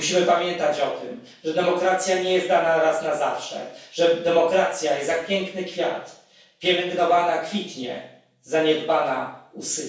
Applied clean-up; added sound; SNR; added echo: none; none; none; reverberation time 0.7 s.